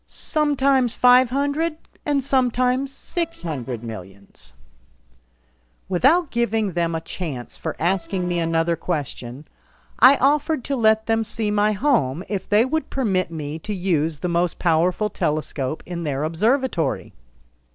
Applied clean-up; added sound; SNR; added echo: neural separator model SepFormer DNS4.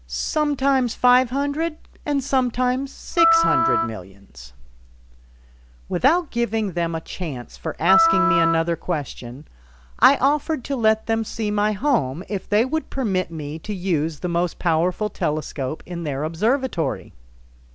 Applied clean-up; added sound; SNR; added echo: none; Wind instrument, woodwind instrument; 0 dB; none.